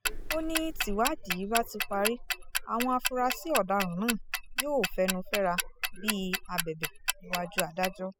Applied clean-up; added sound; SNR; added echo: classical method spectral subtraction.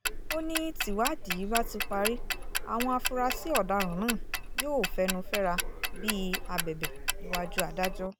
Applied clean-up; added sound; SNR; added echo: none; Tick-tock; 1 dB; none.